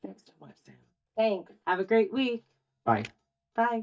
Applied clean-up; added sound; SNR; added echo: neural mask model DeepFilterNet 3.